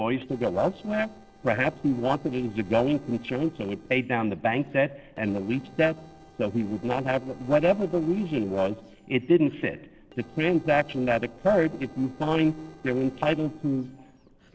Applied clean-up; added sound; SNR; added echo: neural separator model SepFormer DNS4.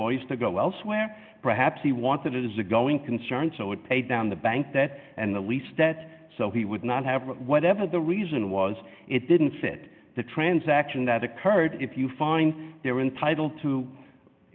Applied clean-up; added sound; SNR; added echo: none; none; none; none.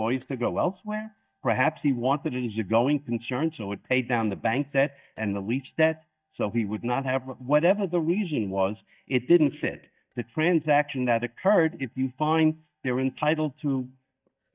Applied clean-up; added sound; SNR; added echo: neural mask model DeepFilterNet 3.